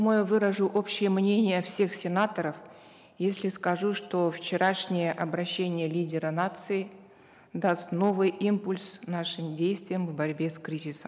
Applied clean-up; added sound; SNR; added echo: none; none; none; none.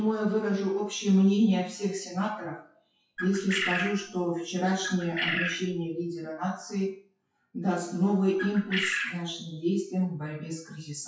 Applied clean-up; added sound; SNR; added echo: classical method WPE with log-MMSE.